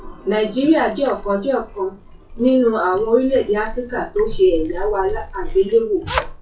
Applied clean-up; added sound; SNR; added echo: classical method WPE with log-MMSE.